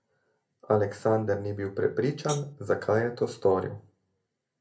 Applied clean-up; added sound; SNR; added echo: none; Hi-hat; 13 dB; reverberation time 0.3 s.